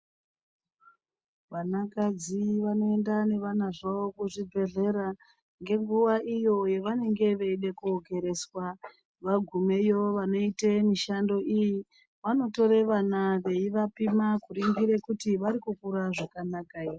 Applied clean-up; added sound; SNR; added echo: none; none; none; none.